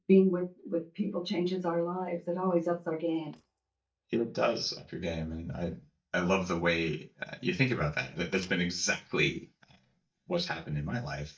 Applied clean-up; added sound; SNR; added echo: neural mask model DeepFilterNet 3.